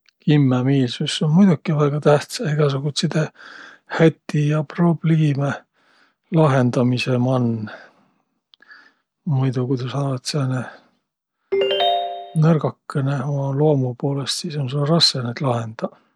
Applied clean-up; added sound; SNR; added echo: none; Ringtone; 2 dB; none.